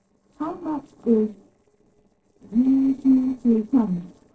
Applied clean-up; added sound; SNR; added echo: neural separator model SepFormer DNS4.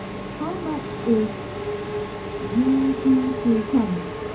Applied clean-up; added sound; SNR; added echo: none; Engine / Mechanisms; 6 dB; reverberation time 0.3 s.